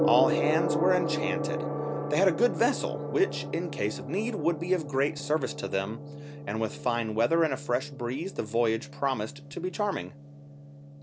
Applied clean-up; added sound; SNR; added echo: none; Gong; 4 dB; none.